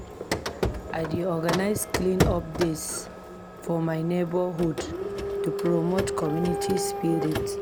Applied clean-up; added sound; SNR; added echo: none; Printer; 2 dB; none.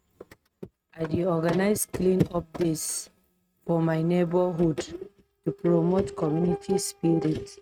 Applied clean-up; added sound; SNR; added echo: neural mask model RNNoise.